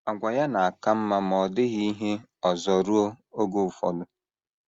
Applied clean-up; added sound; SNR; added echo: none; none; none; none.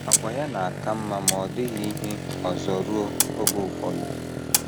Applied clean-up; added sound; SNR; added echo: none; Motorcycle + Camera; -2 dB; none.